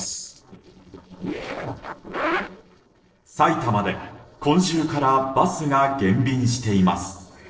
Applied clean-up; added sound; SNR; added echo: neural separator model SepFormer DNS4.